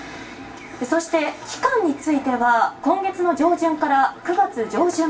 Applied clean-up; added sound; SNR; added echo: none; none; none; reverberation time 0.3 s.